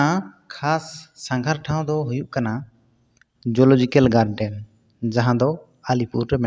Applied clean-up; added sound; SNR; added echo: none; none; none; none.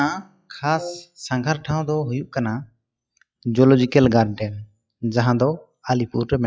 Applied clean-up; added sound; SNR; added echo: classical method log-MMSE.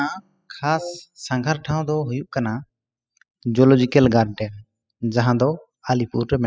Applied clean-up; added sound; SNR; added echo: classical method spectral subtraction.